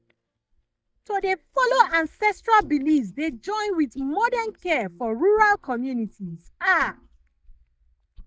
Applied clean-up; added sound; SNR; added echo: neural mask model DeepFilterNet 3.